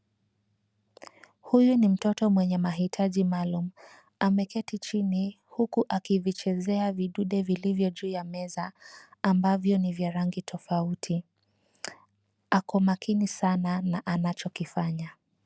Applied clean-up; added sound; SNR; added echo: none; none; none; none.